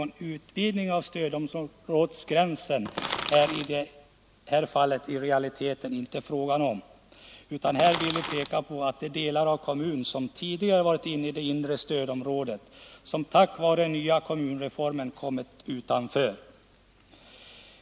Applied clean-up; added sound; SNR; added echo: none; Crackle; 5 dB; none.